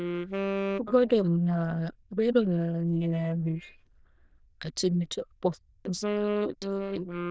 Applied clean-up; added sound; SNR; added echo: neural diffusion model UNIVERSE++.